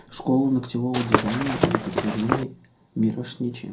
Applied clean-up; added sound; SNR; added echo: none; Walk, footsteps / Run; -1 dB; reverberation time 0.2 s.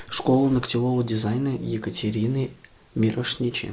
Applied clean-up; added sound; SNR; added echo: none; none; none; none.